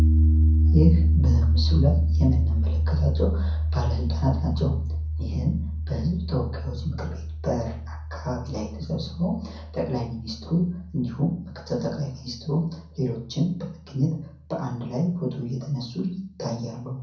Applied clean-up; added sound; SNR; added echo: none; Piano; -2 dB; reverberation time 0.6 s.